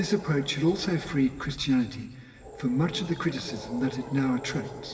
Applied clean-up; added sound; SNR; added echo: none; Animal; 14 dB; reverberation time 1.7 s.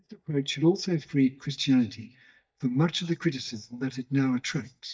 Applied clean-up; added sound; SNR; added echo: neural mask model DeepFilterNet 3.